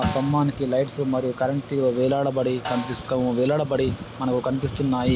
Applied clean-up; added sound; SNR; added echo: none; Snare drum; 17 dB; none.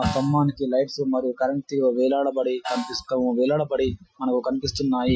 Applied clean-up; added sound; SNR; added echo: classical method Wiener filter.